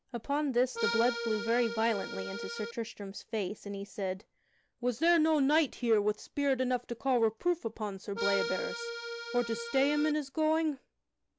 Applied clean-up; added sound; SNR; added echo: none; Accordion; 5 dB; none.